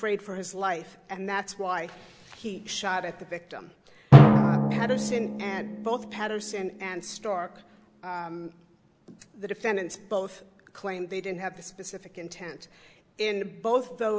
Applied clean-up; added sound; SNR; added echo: none; Drum; -5 dB; none.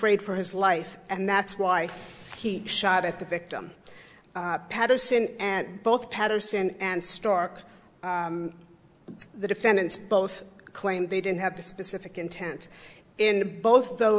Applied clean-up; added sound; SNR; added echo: none; none; none; none.